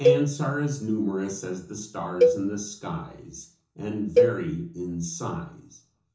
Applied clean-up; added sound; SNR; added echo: none; Cowbell; -3 dB; reverberation time 0.7 s.